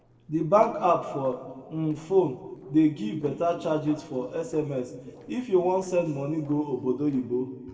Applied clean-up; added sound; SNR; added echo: neural separator model SepFormer DNS4.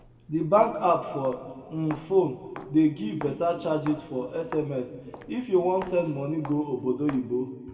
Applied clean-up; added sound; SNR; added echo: none; Walk, footsteps; 19 dB; reverberation time 1.8 s.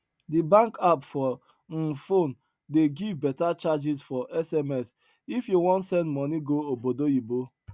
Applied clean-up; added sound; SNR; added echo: none; none; none; none.